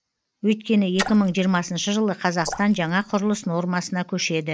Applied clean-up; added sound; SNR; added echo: neural mask model Resemble Enhance denoiser.